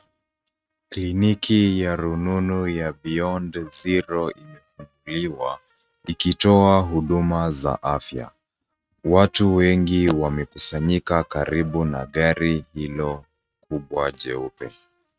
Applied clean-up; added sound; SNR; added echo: neural mask model RNNoise.